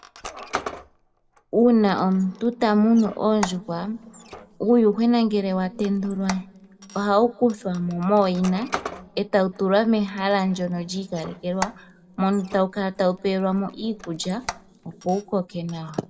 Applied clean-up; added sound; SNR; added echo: none; Squeak; 16 dB; reverberation time 1.3 s.